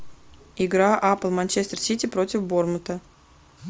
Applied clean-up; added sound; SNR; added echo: none; none; none; none.